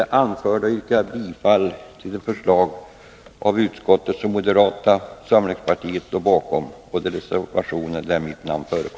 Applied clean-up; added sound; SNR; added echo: none; none; none; none.